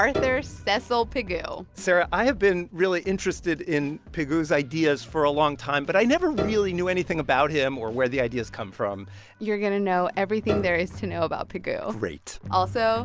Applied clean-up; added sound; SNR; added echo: none; Piano; 12 dB; none.